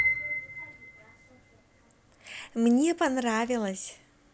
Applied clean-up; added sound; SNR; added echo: none; Piano; 7 dB; none.